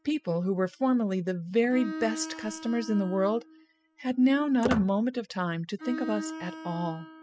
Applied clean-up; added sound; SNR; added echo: classical method spectral subtraction.